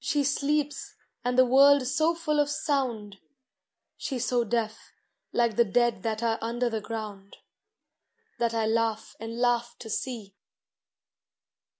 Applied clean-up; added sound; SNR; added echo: none; none; none; none.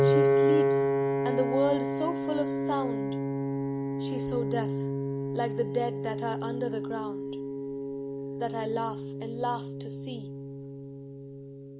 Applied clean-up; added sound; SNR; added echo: none; Piano; -5 dB; none.